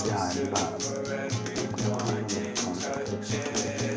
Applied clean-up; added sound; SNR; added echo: none; Acoustic guitar; -5 dB; reverberation time 1.4 s.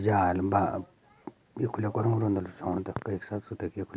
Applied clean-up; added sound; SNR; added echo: none; none; none; none.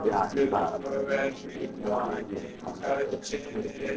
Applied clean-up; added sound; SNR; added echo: neural separator model SepFormer DNS4.